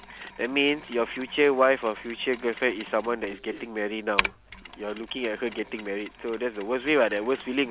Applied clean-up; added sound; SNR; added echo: none; Mechanisms; 12 dB; none.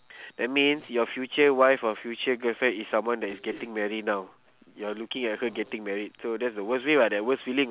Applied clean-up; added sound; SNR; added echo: none; none; none; none.